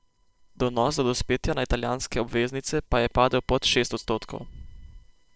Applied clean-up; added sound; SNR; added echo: neural separator model SepFormer DNS4.